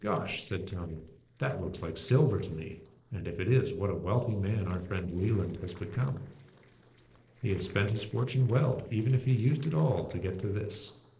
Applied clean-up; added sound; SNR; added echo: neural separator model SepFormer DNS4.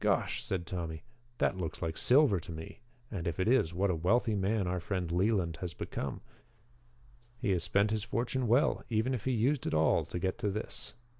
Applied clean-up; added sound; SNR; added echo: none; none; none; none.